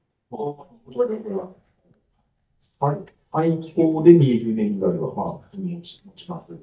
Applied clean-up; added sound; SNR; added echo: neural mask model DeepFilterNet 3.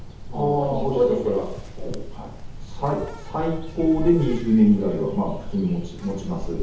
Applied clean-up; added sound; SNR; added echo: none; Insect; 8 dB; reverberation time 0.7 s.